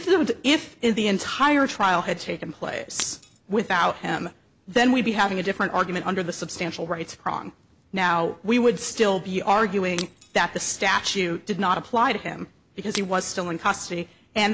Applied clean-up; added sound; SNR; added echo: none; Shatter; 14 dB; none.